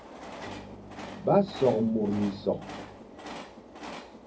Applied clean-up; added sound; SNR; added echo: none; Train; 13 dB; reverberation time 0.4 s.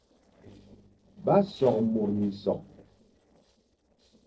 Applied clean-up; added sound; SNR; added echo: neural separator model SepFormer DNS4.